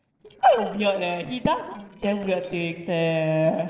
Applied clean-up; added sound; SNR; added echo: neural separator model SepFormer DNS4.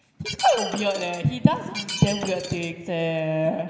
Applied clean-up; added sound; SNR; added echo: none; Shatter; 10 dB; reverberation time 2.0 s.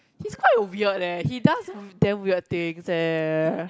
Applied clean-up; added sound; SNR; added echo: none; none; none; none.